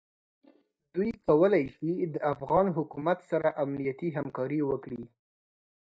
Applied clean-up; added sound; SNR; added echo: neural mask model DeepFilterNet 3.